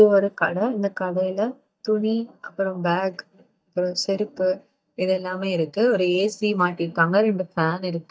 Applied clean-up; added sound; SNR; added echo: neural mask model DeepFilterNet 3.